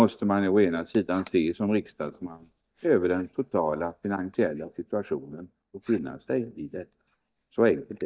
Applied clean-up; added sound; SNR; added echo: neural mask model DeepFilterNet 3.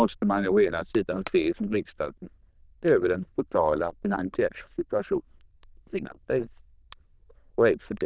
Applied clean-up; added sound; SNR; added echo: neural diffusion model UNIVERSE++.